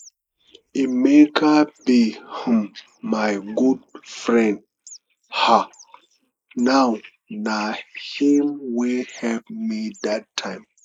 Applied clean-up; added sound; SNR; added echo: neural mask model Resemble Enhance denoiser.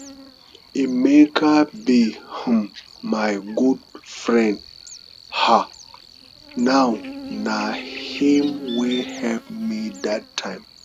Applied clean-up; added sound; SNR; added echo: none; Buzz; 17 dB; none.